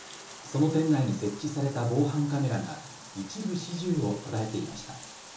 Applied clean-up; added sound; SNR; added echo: none; Bathtub (filling or washing); 16 dB; reverberation time 1.2 s.